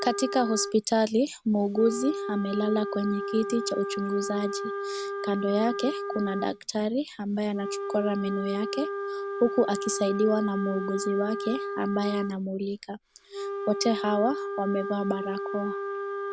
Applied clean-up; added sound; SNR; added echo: none; Wind instrument, woodwind instrument; 5 dB; none.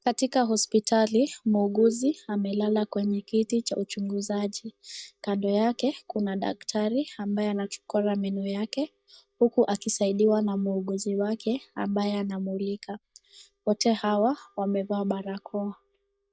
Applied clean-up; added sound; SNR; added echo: neural mask model DeepFilterNet 3.